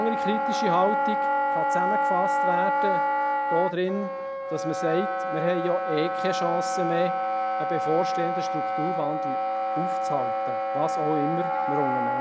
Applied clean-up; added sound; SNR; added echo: none; Wind instrument, woodwind instrument; -3 dB; none.